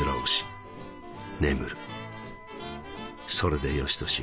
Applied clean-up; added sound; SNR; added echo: none; Wind instrument, woodwind instrument; 12 dB; none.